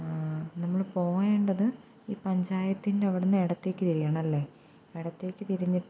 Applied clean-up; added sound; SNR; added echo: none; none; none; none.